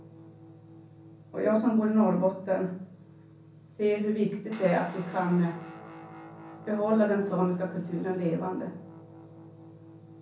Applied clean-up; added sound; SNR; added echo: none; Guitar; 19 dB; reverberation time 0.6 s.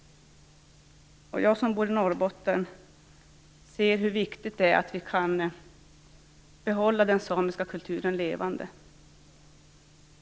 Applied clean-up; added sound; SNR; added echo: none; none; none; none.